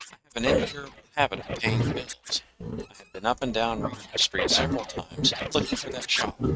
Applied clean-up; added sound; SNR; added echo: neural mask model RNNoise.